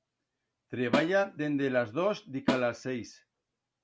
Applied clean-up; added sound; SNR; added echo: none; Snare drum; 5 dB; none.